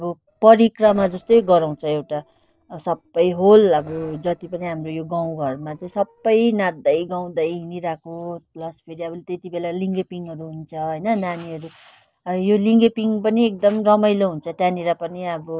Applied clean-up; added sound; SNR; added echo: neural separator model SepFormer DNS4.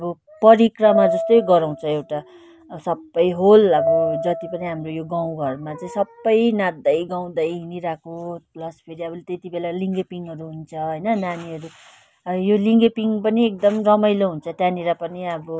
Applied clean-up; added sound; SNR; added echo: none; Piano; 5 dB; none.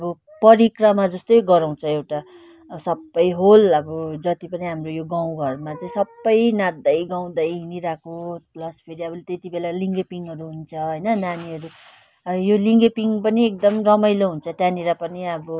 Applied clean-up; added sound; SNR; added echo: none; none; none; none.